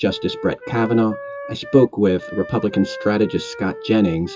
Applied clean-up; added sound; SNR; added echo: classical method WPE with log-MMSE.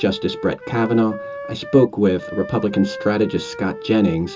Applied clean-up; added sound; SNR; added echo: none; Wind instrument, woodwind instrument; 14 dB; reverberation time 0.2 s.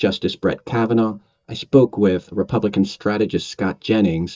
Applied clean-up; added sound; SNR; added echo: neural mask model DeepFilterNet 3.